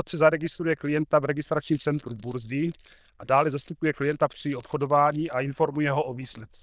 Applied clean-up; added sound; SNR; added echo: neural diffusion model UNIVERSE++.